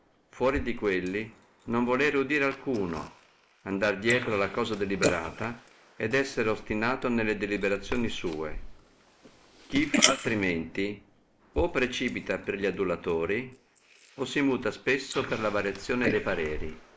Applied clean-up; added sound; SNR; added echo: neural mask model Resemble Enhance denoiser.